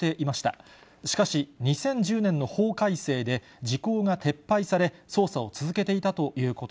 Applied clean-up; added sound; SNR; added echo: none; none; none; none.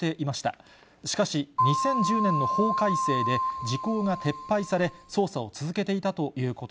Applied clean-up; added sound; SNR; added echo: none; Keyboard (musical); 0 dB; none.